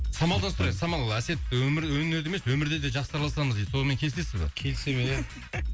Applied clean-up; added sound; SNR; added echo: none; none; none; none.